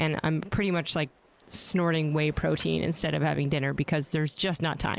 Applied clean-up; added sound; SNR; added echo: none; none; none; none.